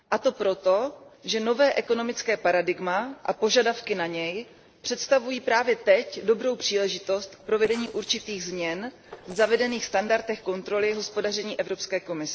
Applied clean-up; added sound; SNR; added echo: neural separator model SepFormer DNS4.